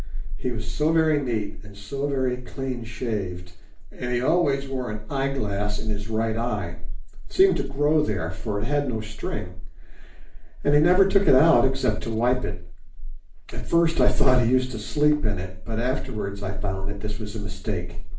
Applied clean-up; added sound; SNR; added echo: none; none; none; reverberation time 0.4 s.